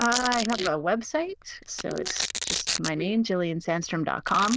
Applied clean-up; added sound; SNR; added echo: neural diffusion model UNIVERSE++.